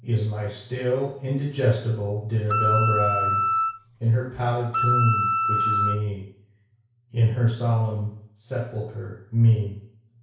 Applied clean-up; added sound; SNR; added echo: none; Wind instrument, woodwind instrument; -1 dB; reverberation time 0.6 s.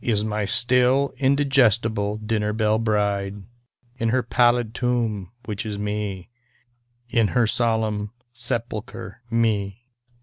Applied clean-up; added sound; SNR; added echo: none; none; none; none.